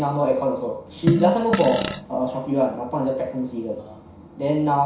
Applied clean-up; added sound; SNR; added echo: none; Fart; 3 dB; reverberation time 0.6 s.